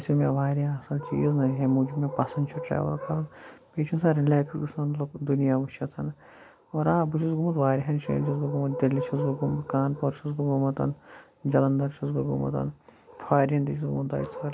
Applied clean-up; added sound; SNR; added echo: none; none; none; none.